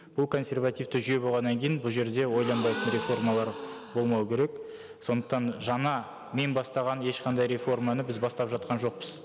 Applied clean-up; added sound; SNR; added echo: none; Gasp; 11 dB; none.